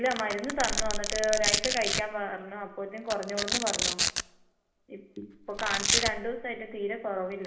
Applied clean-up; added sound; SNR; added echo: none; Domestic sounds, home sounds; 0 dB; reverberation time 1.0 s.